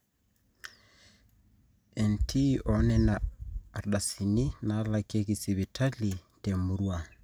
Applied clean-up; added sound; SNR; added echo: none; none; none; none.